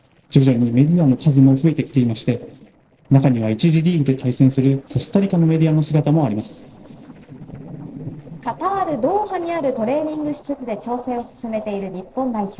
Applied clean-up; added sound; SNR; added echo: neural separator model SepFormer DNS4.